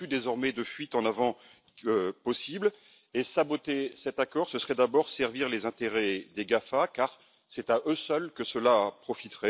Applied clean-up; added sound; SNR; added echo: none; none; none; none.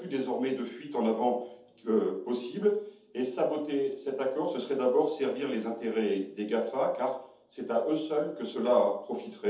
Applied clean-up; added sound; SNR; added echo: none; none; none; reverberation time 0.6 s.